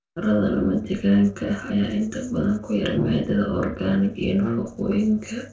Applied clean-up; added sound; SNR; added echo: neural separator model SepFormer DNS4.